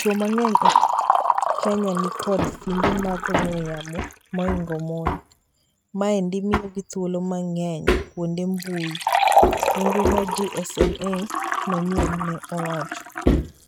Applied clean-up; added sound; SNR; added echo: neural mask model RNNoise.